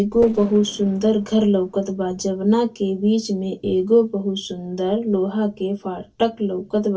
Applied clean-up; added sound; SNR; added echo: neural separator model SepFormer DNS4.